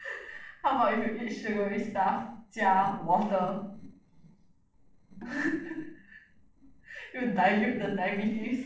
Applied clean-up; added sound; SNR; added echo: neural separator model SepFormer DNS4.